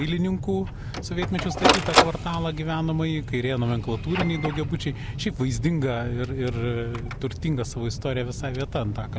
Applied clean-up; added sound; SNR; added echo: none; Printer; 4 dB; none.